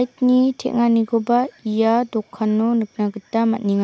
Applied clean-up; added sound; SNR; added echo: none; none; none; none.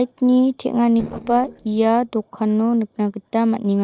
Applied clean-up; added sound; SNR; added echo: neural separator model SepFormer DNS4.